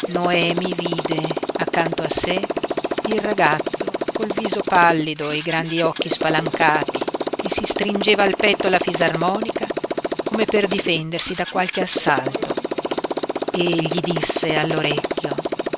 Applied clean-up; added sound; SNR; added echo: none; Motorcycle; 2 dB; none.